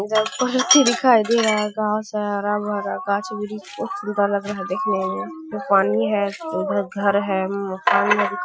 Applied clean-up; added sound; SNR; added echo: classical method Wiener filter.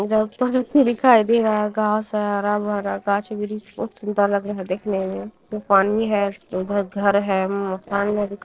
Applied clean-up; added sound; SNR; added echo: neural separator model SepFormer DNS4.